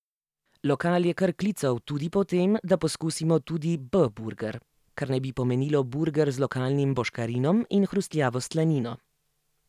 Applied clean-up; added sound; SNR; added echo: none; none; none; none.